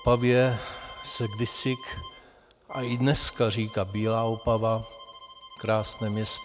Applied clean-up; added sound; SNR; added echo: none; Bowed string instrument; 17 dB; none.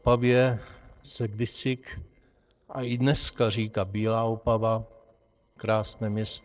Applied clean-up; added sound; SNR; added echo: neural separator model SepFormer DNS4.